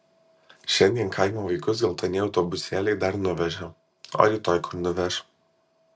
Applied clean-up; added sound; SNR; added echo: none; none; none; none.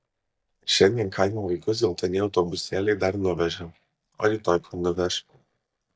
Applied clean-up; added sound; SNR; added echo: neural mask model DeepFilterNet 3.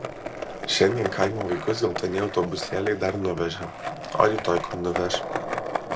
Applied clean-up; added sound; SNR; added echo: none; Skateboard; 6 dB; none.